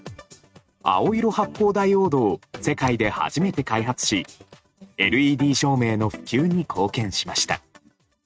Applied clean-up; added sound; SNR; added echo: neural mask model RNNoise.